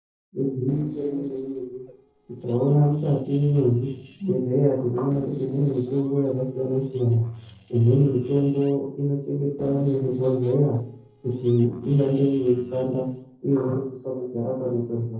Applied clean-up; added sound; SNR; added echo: neural separator model SepFormer DNS4.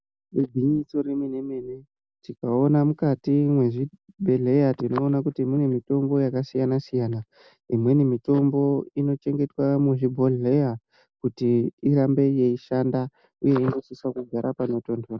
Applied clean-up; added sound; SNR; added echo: none; none; none; none.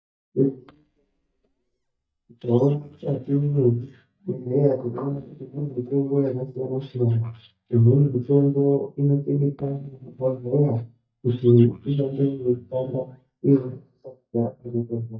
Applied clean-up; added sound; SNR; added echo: neural mask model DeepFilterNet 3.